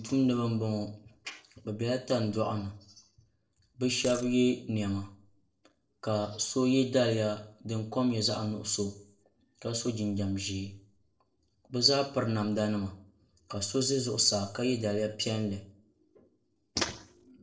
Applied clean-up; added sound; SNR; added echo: neural separator model SepFormer DNS4.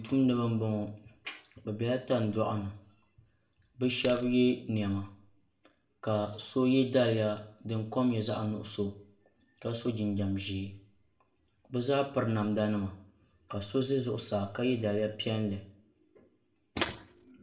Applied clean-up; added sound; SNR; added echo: none; Coin (dropping); 3 dB; reverberation time 0.5 s.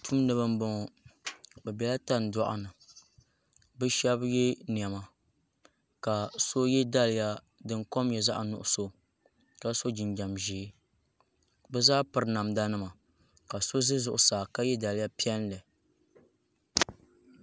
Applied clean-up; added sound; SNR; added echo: none; none; none; none.